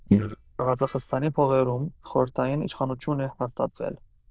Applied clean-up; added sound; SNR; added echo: neural diffusion model UNIVERSE++.